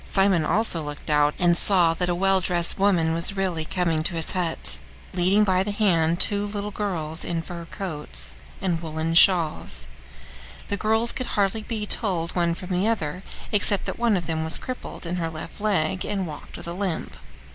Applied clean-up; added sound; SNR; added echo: none; none; none; none.